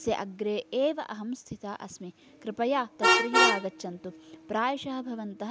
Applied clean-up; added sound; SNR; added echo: none; Vehicle horn, car horn, honking; -1 dB; none.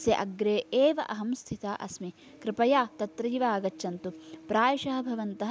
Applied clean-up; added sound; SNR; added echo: none; none; none; none.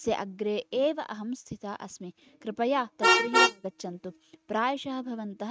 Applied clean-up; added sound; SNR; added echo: neural mask model RNNoise.